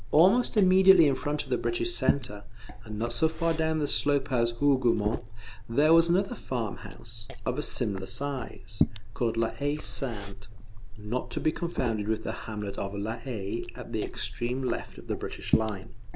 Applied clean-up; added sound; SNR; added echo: none; Liquid; 5 dB; none.